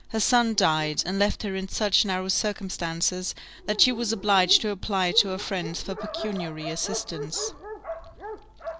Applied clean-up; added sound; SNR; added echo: none; Dog; 13 dB; none.